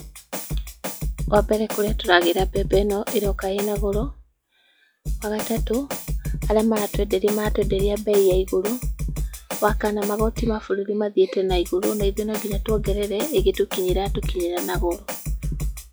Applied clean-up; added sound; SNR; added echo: classical method log-MMSE.